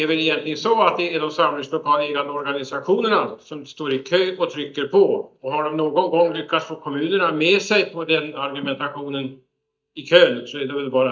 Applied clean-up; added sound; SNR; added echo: neural mask model DeepFilterNet 3.